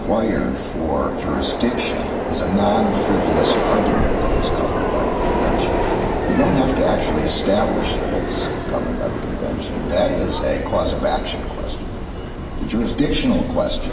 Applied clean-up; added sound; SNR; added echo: none; Subway, metro, underground; 1 dB; reverberation time 2.4 s.